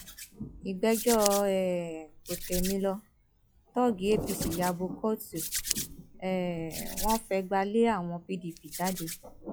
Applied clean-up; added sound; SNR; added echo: classical method log-MMSE.